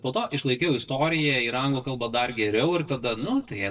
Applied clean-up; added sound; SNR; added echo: neural mask model DeepFilterNet 3.